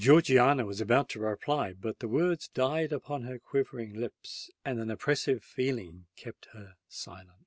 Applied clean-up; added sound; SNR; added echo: none; none; none; none.